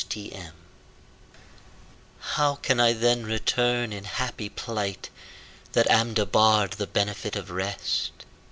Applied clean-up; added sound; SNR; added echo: none; none; none; none.